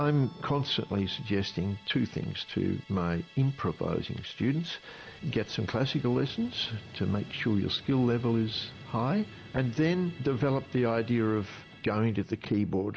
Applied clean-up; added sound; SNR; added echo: none; Vehicle + Musical instrument; 20 dB; none.